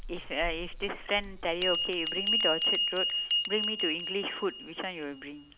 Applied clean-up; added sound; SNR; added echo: none; Bell; -1 dB; none.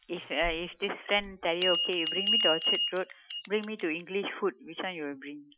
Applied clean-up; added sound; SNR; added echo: classical method Wiener filter.